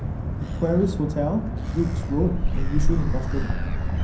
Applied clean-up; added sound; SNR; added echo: none; Motor vehicle (road); -3 dB; reverberation time 0.6 s.